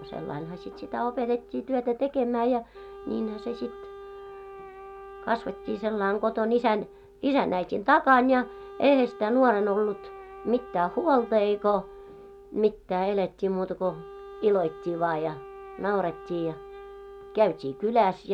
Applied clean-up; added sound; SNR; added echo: none; Wind instrument, woodwind instrument; 17 dB; none.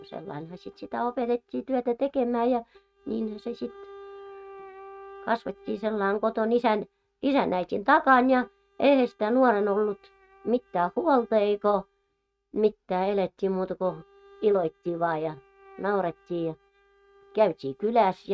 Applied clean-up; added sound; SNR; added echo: neural mask model RNNoise.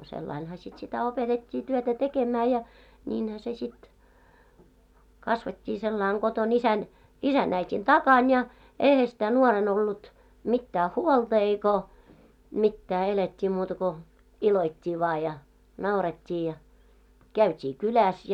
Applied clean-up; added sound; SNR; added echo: none; none; none; none.